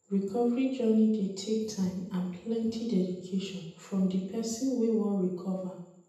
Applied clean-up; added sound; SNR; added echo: none; none; none; reverberation time 0.8 s.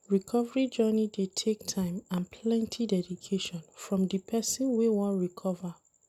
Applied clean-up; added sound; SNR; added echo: none; none; none; none.